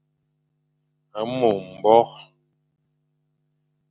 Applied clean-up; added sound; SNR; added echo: none; none; none; none.